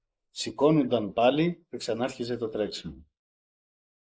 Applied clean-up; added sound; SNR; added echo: neural mask model Resemble Enhance denoiser.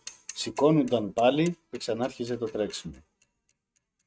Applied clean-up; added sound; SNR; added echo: neural mask model RNNoise.